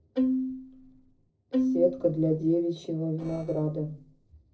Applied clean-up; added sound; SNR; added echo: neural separator model SepFormer DNS4.